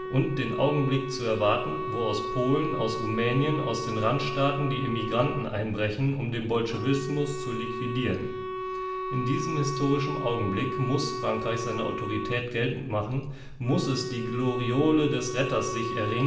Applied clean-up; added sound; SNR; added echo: none; Wind instrument, woodwind instrument; 6 dB; reverberation time 1.0 s.